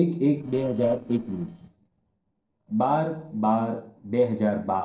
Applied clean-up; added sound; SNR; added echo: neural separator model SepFormer DNS4.